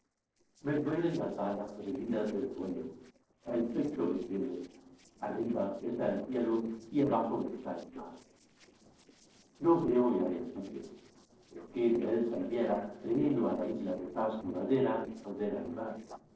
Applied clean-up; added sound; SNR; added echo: neural separator model SepFormer DNS4.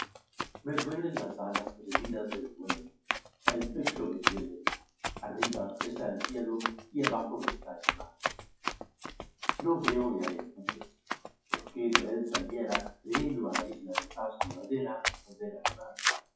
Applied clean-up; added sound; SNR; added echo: classical method WPE with log-MMSE.